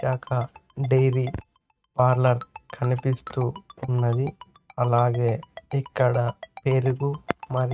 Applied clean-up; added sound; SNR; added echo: neural mask model RNNoise.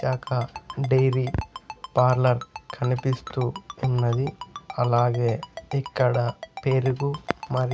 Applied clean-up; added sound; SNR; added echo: none; Ringtone; 16 dB; none.